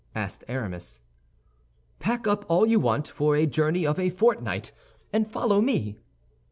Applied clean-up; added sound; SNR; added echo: none; none; none; none.